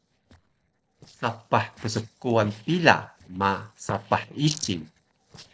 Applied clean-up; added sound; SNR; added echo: neural separator model SepFormer DNS4.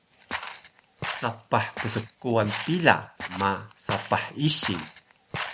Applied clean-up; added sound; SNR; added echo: none; Walk, footsteps; 10 dB; none.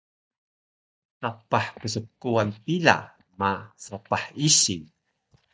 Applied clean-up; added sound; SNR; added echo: neural mask model DeepFilterNet 3.